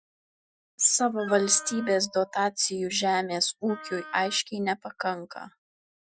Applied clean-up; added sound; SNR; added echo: classical method Wiener filter.